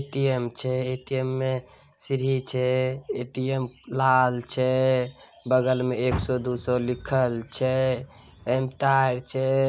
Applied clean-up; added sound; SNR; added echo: none; Car; 18 dB; none.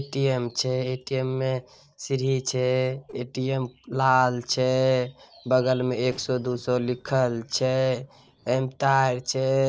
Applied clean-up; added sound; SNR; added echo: neural separator model SepFormer DNS4.